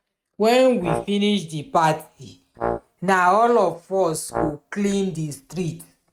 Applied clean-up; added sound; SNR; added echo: neural mask model RNNoise.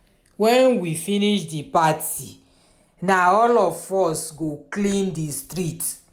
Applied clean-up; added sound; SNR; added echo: none; none; none; none.